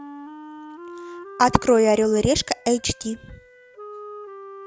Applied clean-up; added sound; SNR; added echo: none; Wind instrument, woodwind instrument; 16 dB; none.